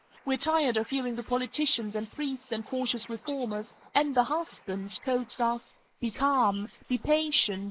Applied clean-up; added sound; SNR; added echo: neural mask model Resemble Enhance denoiser.